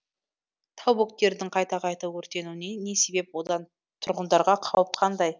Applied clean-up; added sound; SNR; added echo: none; none; none; none.